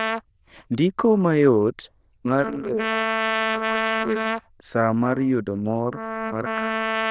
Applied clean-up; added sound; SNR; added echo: neural diffusion model UNIVERSE++.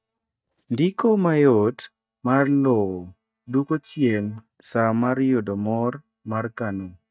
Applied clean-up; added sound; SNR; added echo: neural mask model DeepFilterNet 3.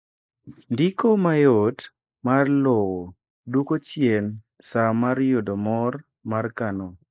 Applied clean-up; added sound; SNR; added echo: neural mask model Resemble Enhance denoiser.